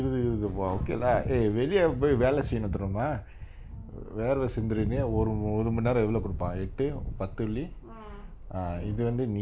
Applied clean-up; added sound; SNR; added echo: none; Sliding door; 14 dB; none.